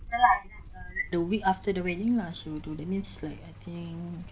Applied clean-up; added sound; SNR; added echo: none; Truck; 16 dB; none.